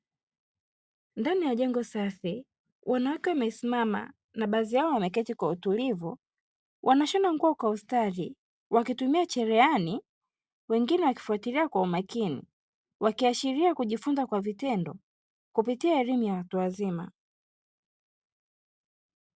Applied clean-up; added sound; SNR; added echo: none; none; none; none.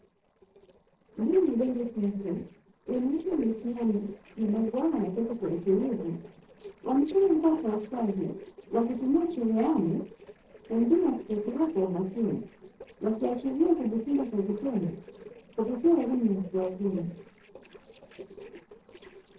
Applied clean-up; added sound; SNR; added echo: neural separator model SepFormer DNS4.